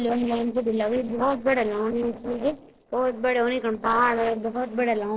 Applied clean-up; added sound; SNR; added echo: neural separator model SepFormer DNS4.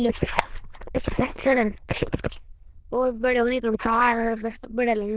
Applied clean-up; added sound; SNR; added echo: neural diffusion model UNIVERSE++.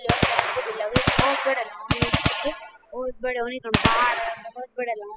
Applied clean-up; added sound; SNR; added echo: classical method spectral subtraction.